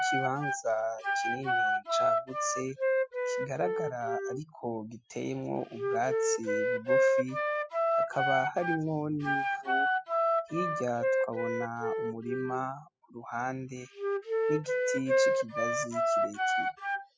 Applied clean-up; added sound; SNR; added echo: classical method spectral subtraction.